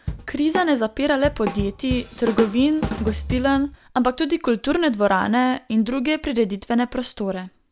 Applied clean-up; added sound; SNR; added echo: none; Drum / Drum kit; 8 dB; none.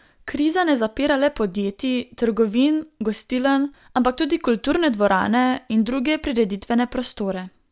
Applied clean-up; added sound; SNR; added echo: none; none; none; none.